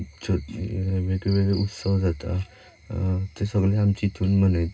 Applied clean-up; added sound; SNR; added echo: none; none; none; reverberation time 0.2 s.